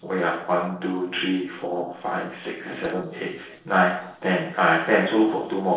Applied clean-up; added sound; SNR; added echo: neural separator model SepFormer DNS4.